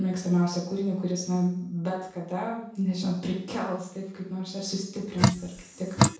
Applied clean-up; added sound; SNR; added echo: none; Drip; -5 dB; reverberation time 0.6 s.